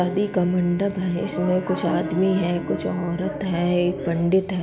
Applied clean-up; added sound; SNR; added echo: none; Bowed string instrument; 17 dB; none.